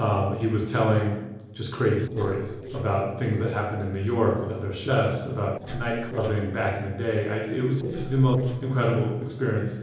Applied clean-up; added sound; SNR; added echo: neural separator model SepFormer DNS4.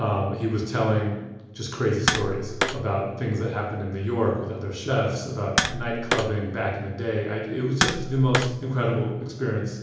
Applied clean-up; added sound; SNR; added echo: none; Tap; 4 dB; reverberation time 1.0 s.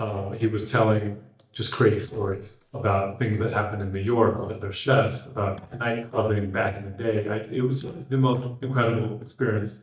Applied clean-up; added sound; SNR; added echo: neural mask model DeepFilterNet 3.